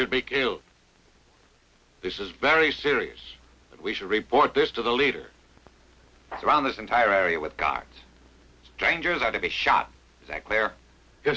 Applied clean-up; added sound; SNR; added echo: none; none; none; none.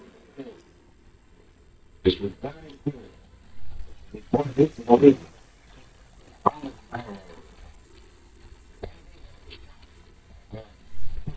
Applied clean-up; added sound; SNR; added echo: neural mask model DeepFilterNet 3.